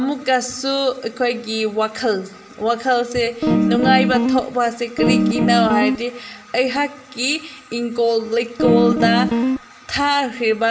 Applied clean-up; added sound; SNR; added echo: none; Guitar; -3 dB; reverberation time 1.8 s.